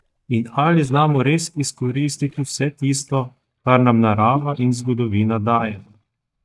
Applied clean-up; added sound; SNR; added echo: neural mask model DeepFilterNet 3.